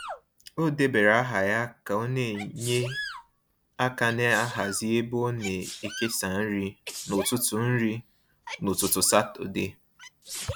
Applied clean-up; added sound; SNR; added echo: none; Sneeze; 14 dB; none.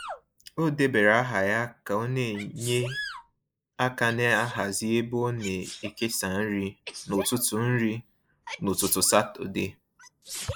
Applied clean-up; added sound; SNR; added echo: neural mask model Resemble Enhance denoiser.